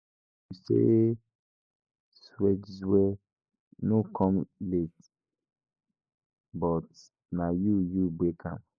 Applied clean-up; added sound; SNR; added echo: neural mask model Resemble Enhance denoiser.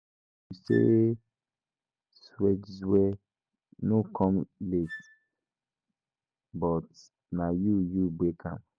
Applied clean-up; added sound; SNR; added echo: none; Wind instrument, woodwind instrument; 20 dB; none.